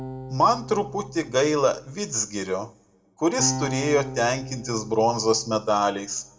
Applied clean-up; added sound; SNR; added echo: none; Acoustic guitar; 12 dB; reverberation time 0.4 s.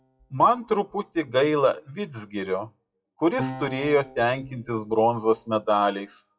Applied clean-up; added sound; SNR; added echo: classical method WPE with log-MMSE.